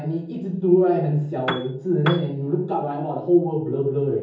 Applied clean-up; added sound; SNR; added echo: none; Piano; 6 dB; reverberation time 0.7 s.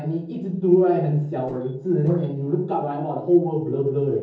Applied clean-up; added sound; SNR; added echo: neural separator model SepFormer DNS4.